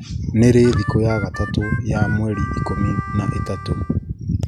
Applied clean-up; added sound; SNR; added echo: none; Harmonica; 14 dB; none.